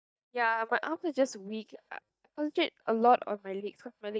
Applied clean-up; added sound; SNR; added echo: neural mask model DeepFilterNet 3.